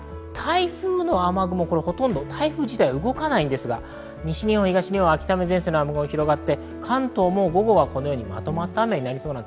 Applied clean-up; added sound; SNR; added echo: none; none; none; none.